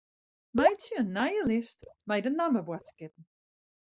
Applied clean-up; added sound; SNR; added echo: neural mask model DeepFilterNet 3.